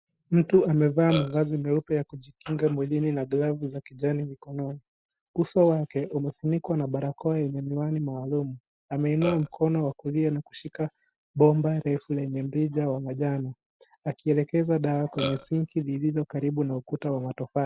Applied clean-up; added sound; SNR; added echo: neural mask model Resemble Enhance denoiser.